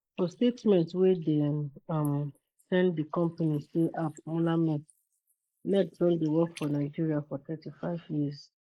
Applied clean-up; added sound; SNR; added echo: neural mask model Resemble Enhance denoiser.